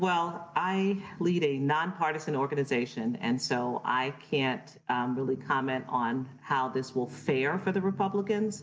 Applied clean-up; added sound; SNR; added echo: none; none; none; none.